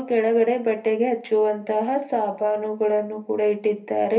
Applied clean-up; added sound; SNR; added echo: none; none; none; reverberation time 0.3 s.